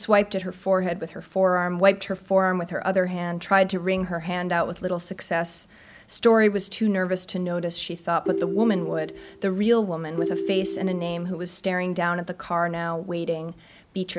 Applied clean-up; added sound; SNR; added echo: none; Ringtone; 6 dB; none.